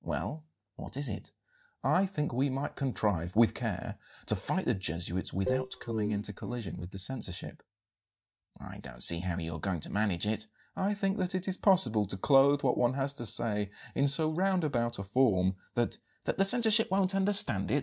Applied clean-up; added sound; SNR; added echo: neural mask model DeepFilterNet 3.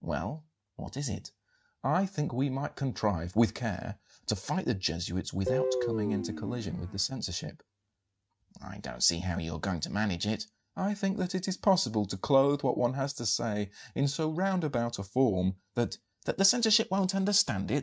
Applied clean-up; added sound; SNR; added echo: neural mask model RNNoise.